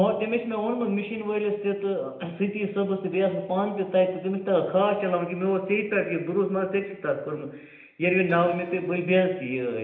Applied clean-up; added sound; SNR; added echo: none; Keyboard (musical); 19 dB; reverberation time 0.8 s.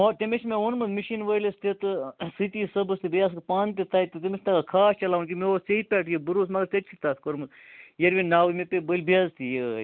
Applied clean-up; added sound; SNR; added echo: none; none; none; none.